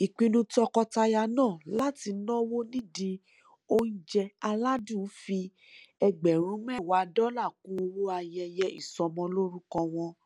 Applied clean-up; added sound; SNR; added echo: none; none; none; none.